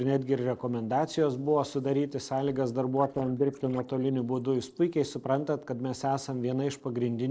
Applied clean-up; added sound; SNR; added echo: neural separator model SepFormer DNS4.